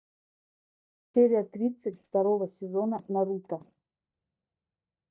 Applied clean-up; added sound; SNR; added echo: neural mask model DeepFilterNet 3.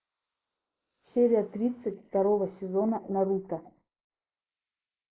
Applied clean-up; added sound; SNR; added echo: neural mask model Resemble Enhance denoiser.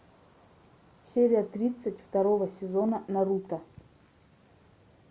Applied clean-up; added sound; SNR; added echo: none; none; none; none.